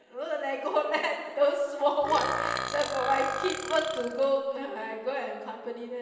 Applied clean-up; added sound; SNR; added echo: none; Burping, eructation; 6 dB; reverberation time 1.3 s.